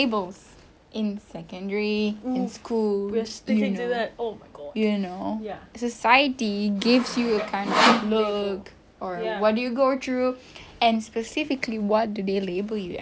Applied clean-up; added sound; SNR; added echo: none; Sawing; 0 dB; none.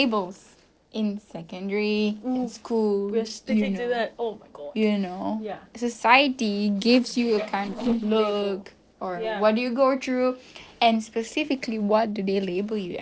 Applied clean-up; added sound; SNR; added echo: neural separator model SepFormer DNS4.